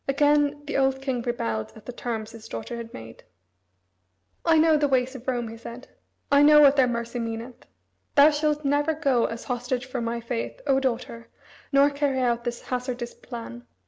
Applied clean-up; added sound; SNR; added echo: none; none; none; none.